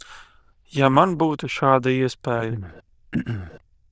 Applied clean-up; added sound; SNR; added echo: neural diffusion model UNIVERSE++.